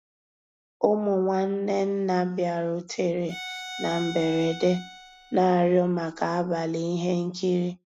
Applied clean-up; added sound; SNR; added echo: none; Bowed string instrument; 15 dB; none.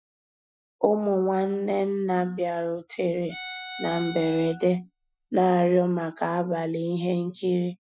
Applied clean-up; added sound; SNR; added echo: classical method Wiener filter.